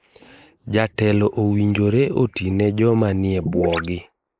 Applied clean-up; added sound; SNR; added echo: neural mask model Resemble Enhance denoiser.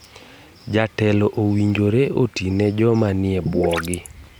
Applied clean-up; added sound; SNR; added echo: none; Gurgling / Liquid; 6 dB; none.